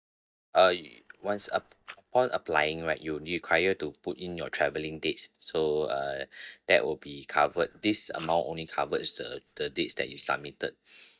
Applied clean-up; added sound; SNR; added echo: neural mask model DeepFilterNet 3.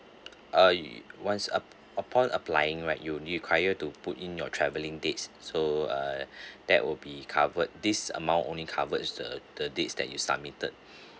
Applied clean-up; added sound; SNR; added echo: none; none; none; none.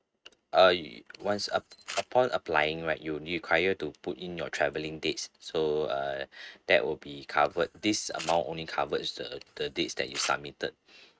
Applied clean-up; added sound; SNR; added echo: neural mask model RNNoise.